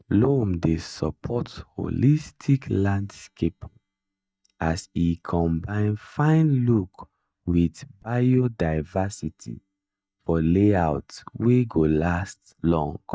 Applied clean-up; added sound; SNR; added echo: neural mask model DeepFilterNet 3.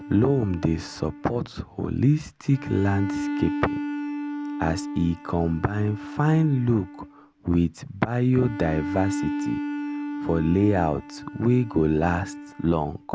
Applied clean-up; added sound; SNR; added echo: none; Bowed string instrument; 8 dB; none.